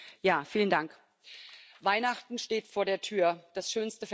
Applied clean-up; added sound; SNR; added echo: none; none; none; none.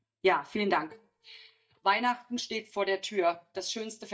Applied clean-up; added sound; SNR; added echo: neural mask model DeepFilterNet 3.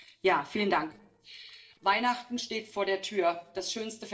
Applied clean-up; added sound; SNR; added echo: neural separator model SepFormer DNS4.